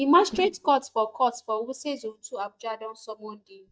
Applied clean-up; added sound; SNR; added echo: neural mask model DeepFilterNet 3.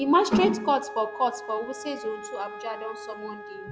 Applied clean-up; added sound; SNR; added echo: none; Wind instrument, woodwind instrument; 13 dB; none.